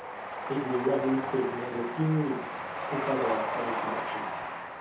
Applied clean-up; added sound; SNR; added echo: none; Train; 3 dB; reverberation time 0.6 s.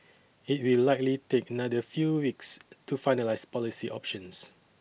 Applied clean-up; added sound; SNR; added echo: none; none; none; none.